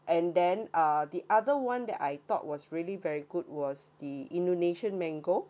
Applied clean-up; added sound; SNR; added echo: none; none; none; none.